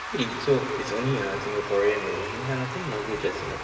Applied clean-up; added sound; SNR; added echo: none; Applause / Crowd / Cheering; 7 dB; reverberation time 2.1 s.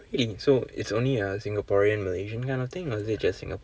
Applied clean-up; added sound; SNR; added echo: none; none; none; none.